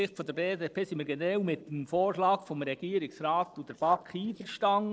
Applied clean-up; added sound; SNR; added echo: neural separator model SepFormer DNS4.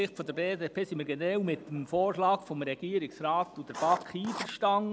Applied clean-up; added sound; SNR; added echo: none; Writing; 10 dB; none.